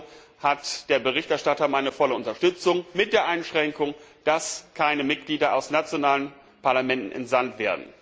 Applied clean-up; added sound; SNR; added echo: none; none; none; none.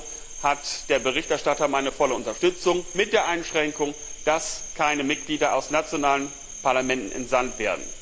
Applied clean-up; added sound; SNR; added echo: none; Cricket; 12 dB; none.